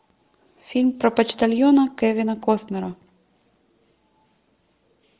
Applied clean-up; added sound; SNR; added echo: none; none; none; none.